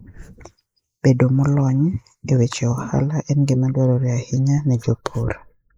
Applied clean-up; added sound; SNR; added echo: neural mask model Resemble Enhance denoiser.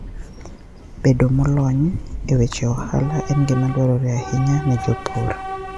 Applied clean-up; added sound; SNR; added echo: none; Subway, metro, underground / Train; 10 dB; none.